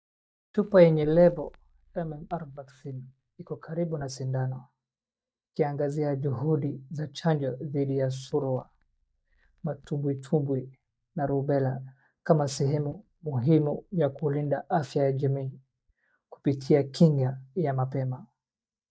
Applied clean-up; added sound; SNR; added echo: neural mask model DeepFilterNet 3.